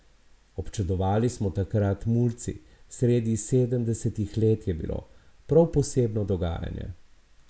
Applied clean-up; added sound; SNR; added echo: none; none; none; none.